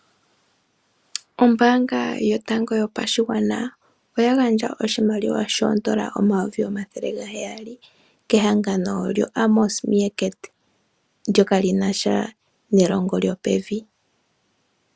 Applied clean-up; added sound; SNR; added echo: none; none; none; none.